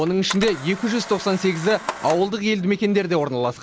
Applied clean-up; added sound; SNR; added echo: none; Camera; 14 dB; none.